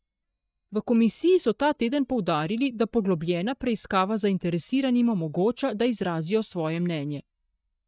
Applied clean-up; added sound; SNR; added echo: neural mask model DeepFilterNet 3.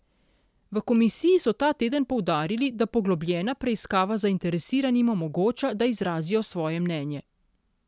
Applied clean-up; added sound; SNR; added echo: none; none; none; none.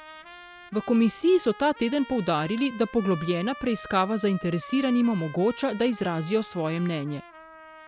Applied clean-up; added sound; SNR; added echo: none; Trumpet; 17 dB; none.